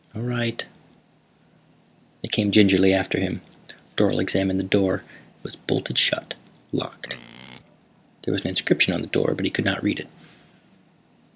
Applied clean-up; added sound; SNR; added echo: none; Livestock, farm animals, working animals; 20 dB; none.